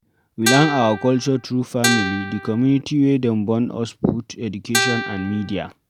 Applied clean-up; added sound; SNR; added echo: none; Guitar; 4 dB; none.